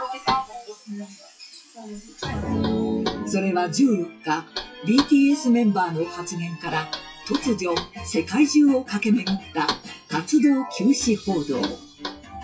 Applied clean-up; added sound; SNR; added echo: classical method WPE with log-MMSE.